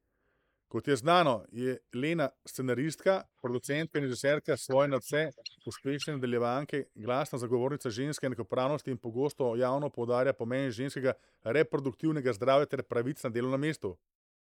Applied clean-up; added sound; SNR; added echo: neural mask model Resemble Enhance denoiser.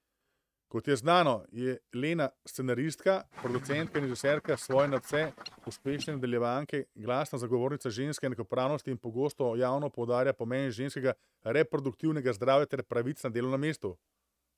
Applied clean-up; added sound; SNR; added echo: neural mask model RNNoise.